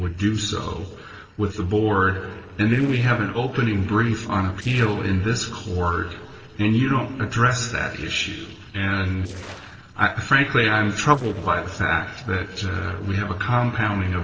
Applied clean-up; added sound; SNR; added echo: neural separator model SepFormer DNS4.